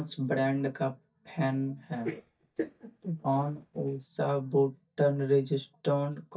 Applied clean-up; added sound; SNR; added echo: neural mask model DeepFilterNet 3.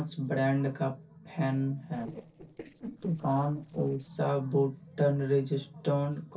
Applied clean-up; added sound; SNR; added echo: neural separator model SepFormer DNS4.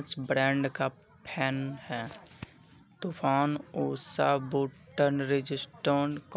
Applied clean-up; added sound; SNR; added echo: none; none; none; none.